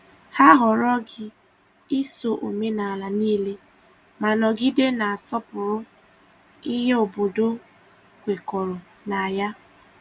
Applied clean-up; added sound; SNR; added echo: none; none; none; none.